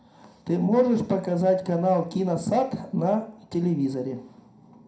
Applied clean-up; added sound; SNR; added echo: none; none; none; reverberation time 0.4 s.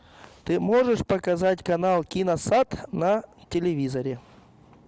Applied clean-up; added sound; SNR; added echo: none; none; none; none.